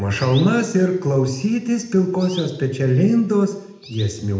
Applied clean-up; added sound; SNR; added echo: none; none; none; reverberation time 0.7 s.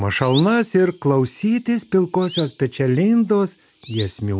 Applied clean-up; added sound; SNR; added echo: none; none; none; none.